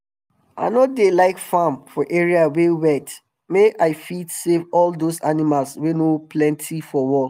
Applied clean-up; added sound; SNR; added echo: none; none; none; none.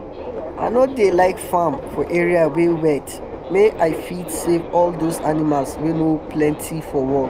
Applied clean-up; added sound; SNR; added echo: none; Subway, metro, underground; 10 dB; none.